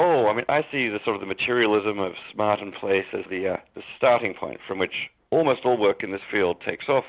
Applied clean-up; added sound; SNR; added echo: none; none; none; none.